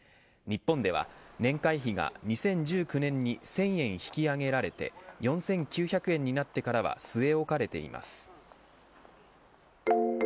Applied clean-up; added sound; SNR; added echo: none; none; none; none.